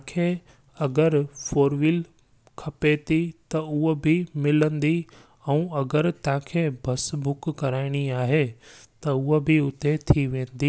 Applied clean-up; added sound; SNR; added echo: none; none; none; none.